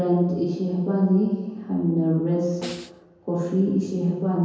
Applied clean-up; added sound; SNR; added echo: none; Snare drum; 17 dB; reverberation time 1.2 s.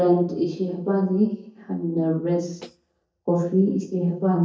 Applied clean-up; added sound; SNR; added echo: neural mask model DeepFilterNet 3.